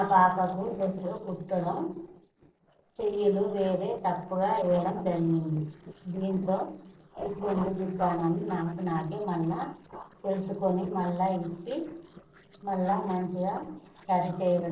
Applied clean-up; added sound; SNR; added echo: neural separator model SepFormer DNS4.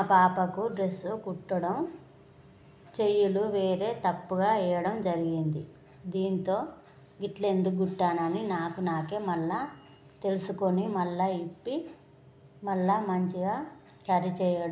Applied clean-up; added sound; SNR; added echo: none; none; none; none.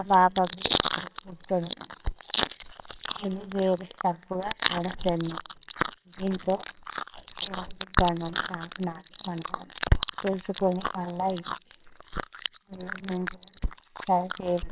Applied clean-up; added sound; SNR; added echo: neural separator model SepFormer WHAMR!.